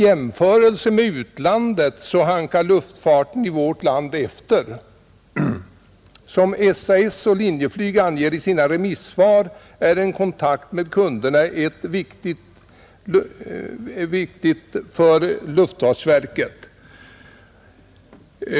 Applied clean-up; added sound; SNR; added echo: none; none; none; none.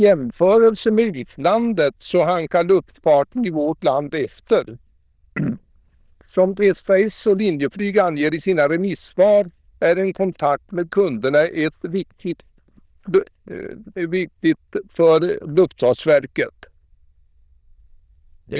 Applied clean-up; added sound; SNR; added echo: neural diffusion model UNIVERSE++.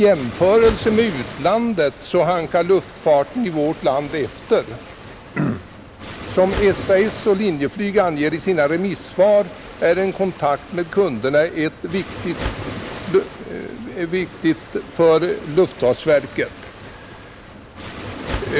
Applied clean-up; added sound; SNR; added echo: none; Waves, surf; 14 dB; none.